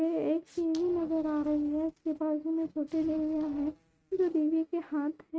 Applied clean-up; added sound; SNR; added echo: neural mask model RNNoise.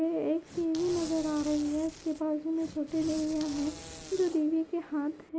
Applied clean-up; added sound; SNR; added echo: none; Tearing + Fart; 16 dB; none.